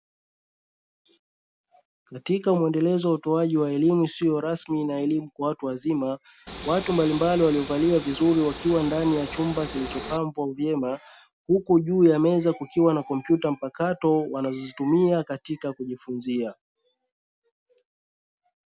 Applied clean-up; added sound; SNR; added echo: none; Train; 12 dB; none.